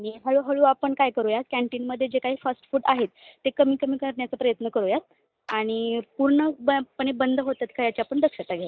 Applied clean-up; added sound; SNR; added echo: neural mask model DeepFilterNet 3.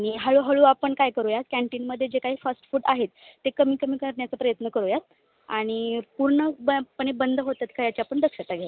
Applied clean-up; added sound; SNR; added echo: none; none; none; none.